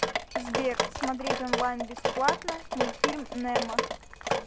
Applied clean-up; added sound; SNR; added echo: none; Drip; -3 dB; none.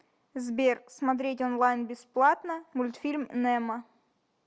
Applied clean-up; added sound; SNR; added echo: none; none; none; none.